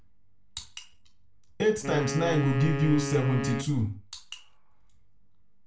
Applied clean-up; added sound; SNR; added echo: none; Wind instrument, woodwind instrument; 5 dB; reverberation time 0.3 s.